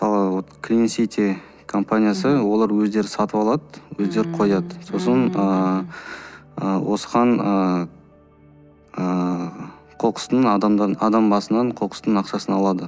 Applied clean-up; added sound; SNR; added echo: none; none; none; none.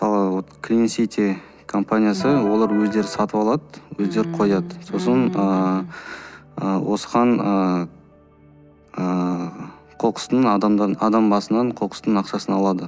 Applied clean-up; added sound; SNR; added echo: none; Electric guitar; 10 dB; none.